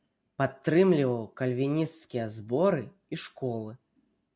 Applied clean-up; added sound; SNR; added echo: none; none; none; none.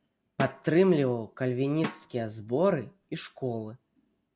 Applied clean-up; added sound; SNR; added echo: none; Drum; 14 dB; none.